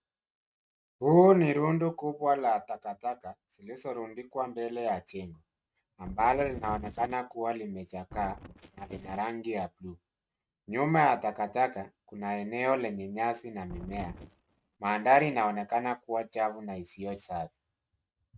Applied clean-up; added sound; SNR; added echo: neural mask model RNNoise.